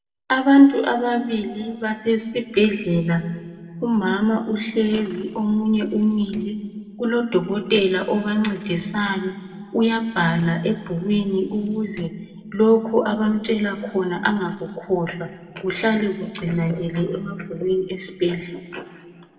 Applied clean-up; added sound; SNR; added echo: neural separator model SepFormer DNS4.